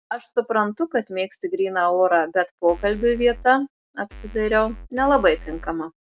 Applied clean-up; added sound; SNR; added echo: none; Bass drum / Keyboard (musical); 15 dB; none.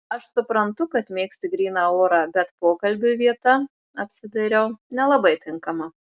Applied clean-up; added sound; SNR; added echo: none; none; none; none.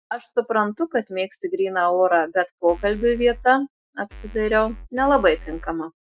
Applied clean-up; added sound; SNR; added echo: classical method Wiener filter.